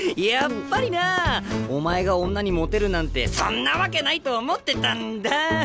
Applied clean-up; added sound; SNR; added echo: none; Knock; 19 dB; none.